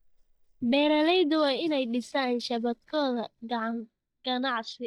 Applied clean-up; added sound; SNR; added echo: neural mask model DeepFilterNet 3.